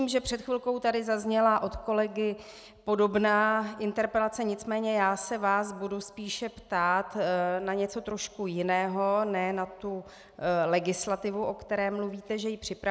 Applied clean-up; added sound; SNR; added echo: none; none; none; none.